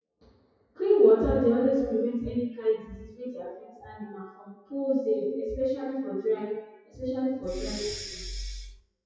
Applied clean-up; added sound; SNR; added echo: classical method WPE with log-MMSE.